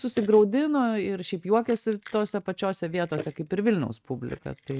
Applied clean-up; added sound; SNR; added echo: neural mask model RNNoise.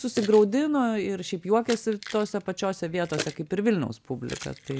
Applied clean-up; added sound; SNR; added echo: none; Keys jangling; 16 dB; none.